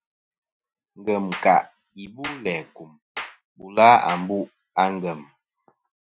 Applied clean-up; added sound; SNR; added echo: classical method Wiener filter.